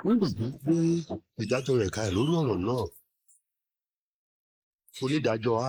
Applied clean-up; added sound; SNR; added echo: neural mask model Resemble Enhance denoiser.